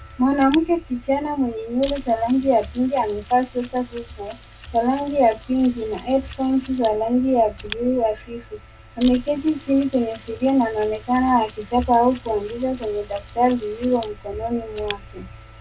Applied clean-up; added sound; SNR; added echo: none; Mechanisms; 20 dB; reverberation time 0.2 s.